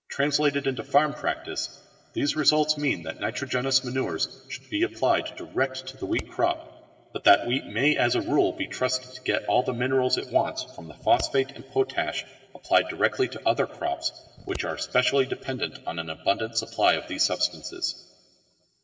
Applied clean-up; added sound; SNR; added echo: none; Scissors; 17 dB; reverberation time 2.3 s.